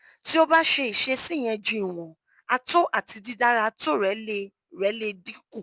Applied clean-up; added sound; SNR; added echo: none; none; none; none.